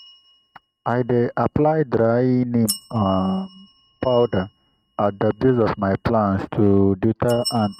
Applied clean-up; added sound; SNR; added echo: neural mask model RNNoise.